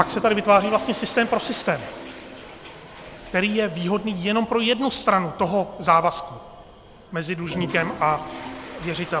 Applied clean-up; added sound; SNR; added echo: none; Toilet flush; 15 dB; none.